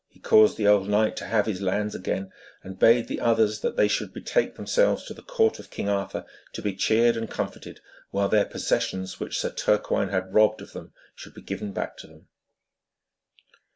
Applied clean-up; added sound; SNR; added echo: none; none; none; none.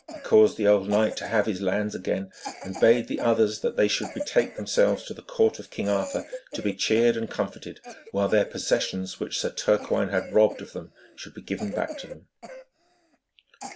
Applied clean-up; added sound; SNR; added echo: none; Cough; 16 dB; none.